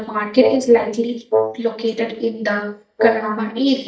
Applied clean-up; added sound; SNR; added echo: neural mask model DeepFilterNet 3.